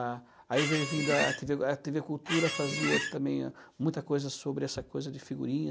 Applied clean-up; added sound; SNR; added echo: none; Squeak; 1 dB; none.